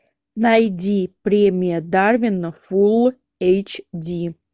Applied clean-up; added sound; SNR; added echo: none; none; none; none.